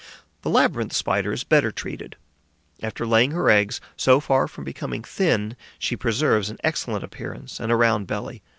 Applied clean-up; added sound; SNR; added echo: none; none; none; none.